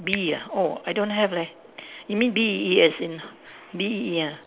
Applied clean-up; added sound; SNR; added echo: none; Finger snapping; 16 dB; none.